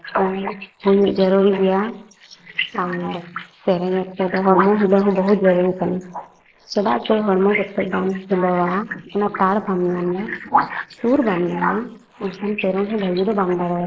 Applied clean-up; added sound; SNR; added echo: neural mask model Resemble Enhance denoiser.